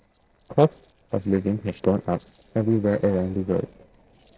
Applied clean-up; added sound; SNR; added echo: neural separator model SepFormer DNS4.